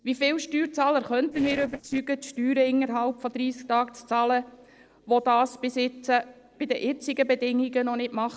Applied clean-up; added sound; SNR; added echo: neural separator model SepFormer DNS4.